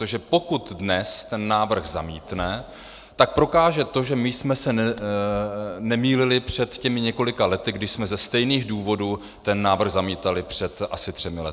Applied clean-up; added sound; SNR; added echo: none; Raindrop; 17 dB; none.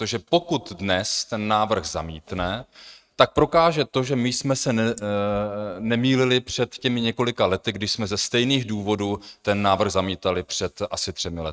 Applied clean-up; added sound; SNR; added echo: neural mask model RNNoise.